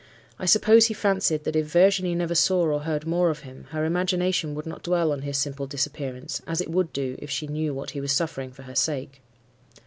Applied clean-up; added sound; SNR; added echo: none; none; none; none.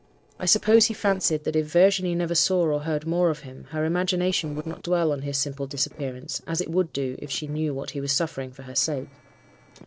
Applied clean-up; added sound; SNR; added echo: neural separator model SepFormer DNS4.